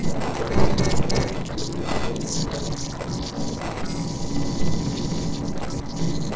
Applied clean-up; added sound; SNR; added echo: neural separator model SepFormer DNS4.